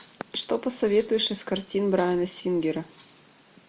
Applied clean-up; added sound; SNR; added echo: none; none; none; none.